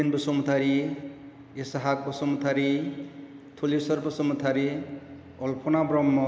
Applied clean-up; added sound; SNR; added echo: none; none; none; none.